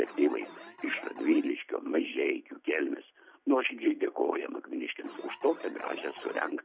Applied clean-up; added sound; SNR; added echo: none; Alarm; 16 dB; none.